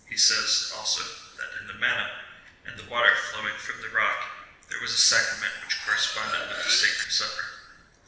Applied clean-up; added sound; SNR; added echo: none; Cutlery, silverware; 7 dB; reverberation time 1.1 s.